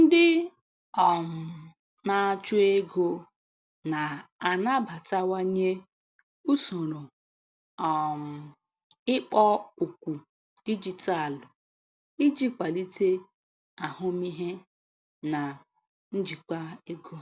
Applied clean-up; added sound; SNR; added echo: none; none; none; none.